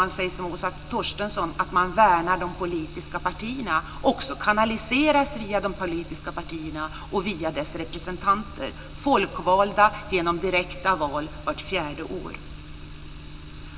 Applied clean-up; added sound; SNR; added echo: none; none; none; reverberation time 0.5 s.